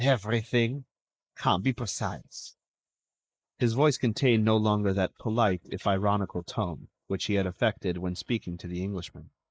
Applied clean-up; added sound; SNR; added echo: neural mask model Resemble Enhance denoiser.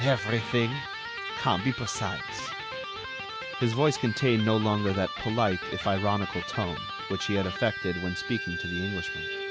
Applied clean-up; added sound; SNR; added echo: none; Electric guitar; 6 dB; none.